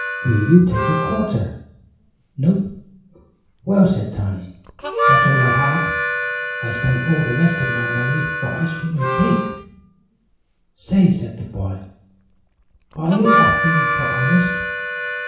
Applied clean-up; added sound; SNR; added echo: none; Harmonica; 2 dB; reverberation time 0.7 s.